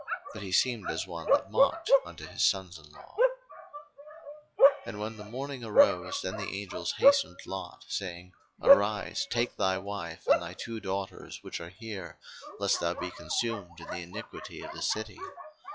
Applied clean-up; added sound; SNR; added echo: classical method log-MMSE.